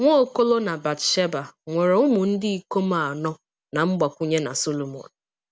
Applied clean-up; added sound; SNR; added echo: none; none; none; none.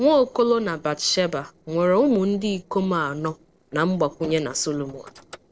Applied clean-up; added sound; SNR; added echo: neural separator model SepFormer DNS4.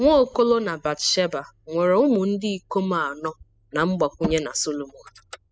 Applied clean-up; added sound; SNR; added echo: classical method spectral subtraction.